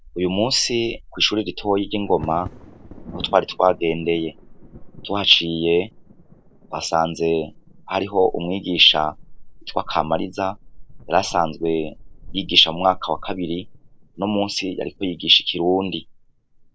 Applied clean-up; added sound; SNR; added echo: none; Thunder / Wind / Bird vocalization, bird call, bird song; 16 dB; none.